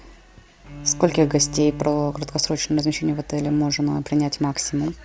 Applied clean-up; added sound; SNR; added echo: none; Bowed string instrument; 15 dB; none.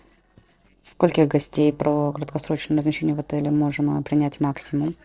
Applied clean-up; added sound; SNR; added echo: neural separator model SepFormer DNS4.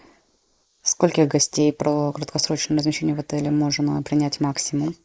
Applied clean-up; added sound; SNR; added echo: neural mask model Resemble Enhance denoiser.